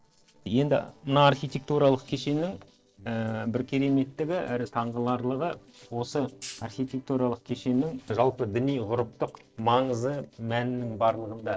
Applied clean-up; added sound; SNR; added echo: neural separator model SepFormer DNS4.